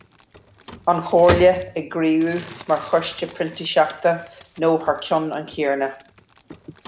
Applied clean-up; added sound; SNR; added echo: none; Crumpling, crinkling; 13 dB; none.